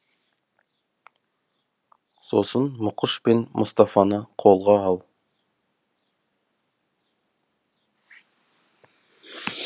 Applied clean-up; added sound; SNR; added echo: none; none; none; none.